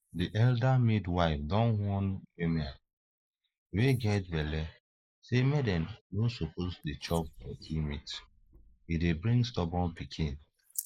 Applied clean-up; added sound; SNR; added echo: neural mask model Resemble Enhance denoiser.